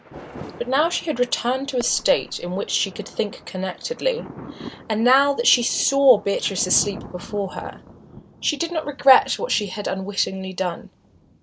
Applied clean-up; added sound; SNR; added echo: none; Fireworks + Thunder; 18 dB; none.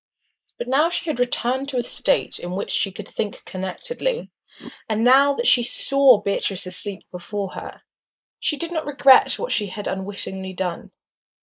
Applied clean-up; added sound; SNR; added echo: neural mask model Resemble Enhance denoiser.